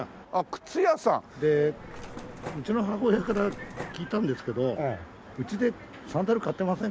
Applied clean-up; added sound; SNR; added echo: none; Mechanisms; 14 dB; none.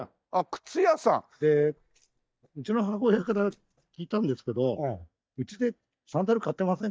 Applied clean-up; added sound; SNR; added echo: neural mask model DeepFilterNet 3.